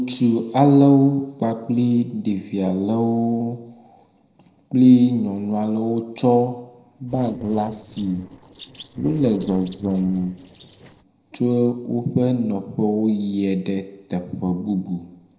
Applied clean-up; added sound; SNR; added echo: neural separator model SepFormer DNS4.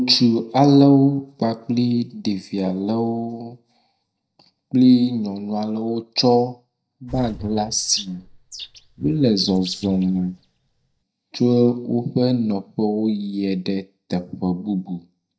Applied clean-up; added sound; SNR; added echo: neural mask model DeepFilterNet 3.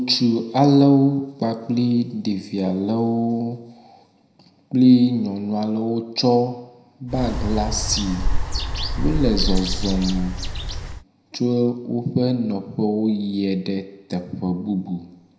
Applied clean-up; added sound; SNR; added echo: none; Bird; 1 dB; reverberation time 0.7 s.